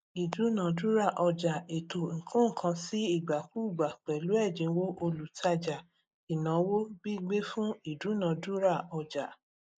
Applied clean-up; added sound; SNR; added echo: neural mask model Resemble Enhance denoiser.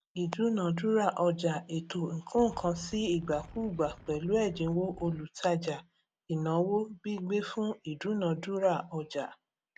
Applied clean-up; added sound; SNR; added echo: none; Wind; 18 dB; none.